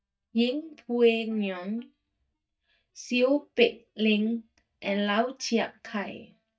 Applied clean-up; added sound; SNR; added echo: neural mask model DeepFilterNet 3.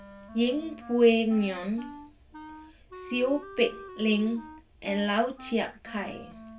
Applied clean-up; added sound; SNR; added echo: none; Wind instrument, woodwind instrument; 17 dB; reverberation time 0.2 s.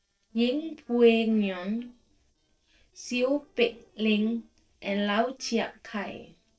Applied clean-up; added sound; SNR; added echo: neural separator model SepFormer DNS4.